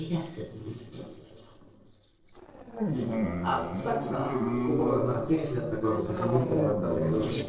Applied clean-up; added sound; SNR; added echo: neural separator model SepFormer DNS4.